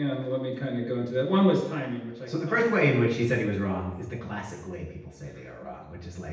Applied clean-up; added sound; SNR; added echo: none; none; none; reverberation time 0.9 s.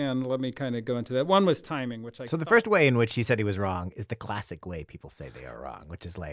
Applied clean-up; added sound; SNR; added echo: none; none; none; none.